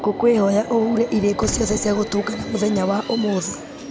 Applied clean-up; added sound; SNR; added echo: none; Subway, metro, underground + Boom; 10 dB; none.